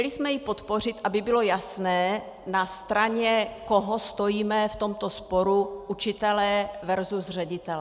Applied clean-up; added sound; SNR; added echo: none; none; none; none.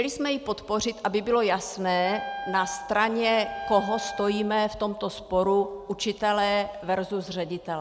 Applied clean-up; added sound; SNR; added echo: none; Wind instrument, woodwind instrument; 10 dB; none.